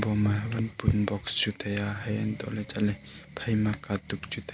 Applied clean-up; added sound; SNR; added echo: none; Clapping; 19 dB; none.